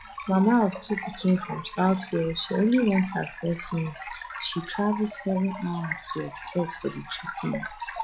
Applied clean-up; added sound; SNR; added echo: classical method log-MMSE.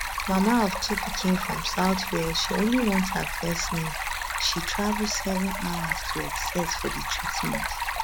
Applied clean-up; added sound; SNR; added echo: none; Stream; 3 dB; none.